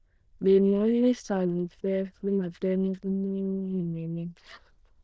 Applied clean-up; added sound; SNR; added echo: neural diffusion model UNIVERSE++.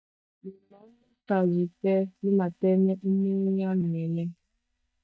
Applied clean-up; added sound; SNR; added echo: neural mask model DeepFilterNet 3.